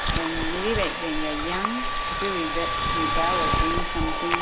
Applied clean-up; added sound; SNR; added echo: none; Domestic sounds, home sounds + Chewing, mastication; -4 dB; none.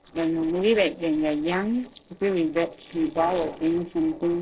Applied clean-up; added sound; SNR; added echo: neural separator model SepFormer DNS4.